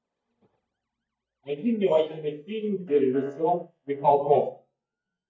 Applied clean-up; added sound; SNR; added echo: neural mask model DeepFilterNet 3.